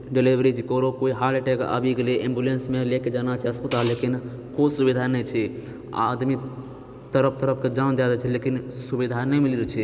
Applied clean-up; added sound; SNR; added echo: none; Liquid; 12 dB; none.